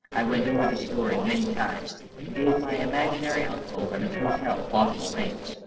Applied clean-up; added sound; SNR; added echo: neural separator model SepFormer DNS4.